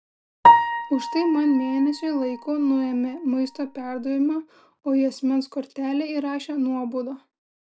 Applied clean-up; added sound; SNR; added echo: none; Piano; -1 dB; none.